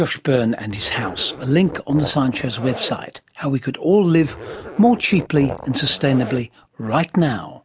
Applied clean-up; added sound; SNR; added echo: none; Zipper (clothing); 14 dB; none.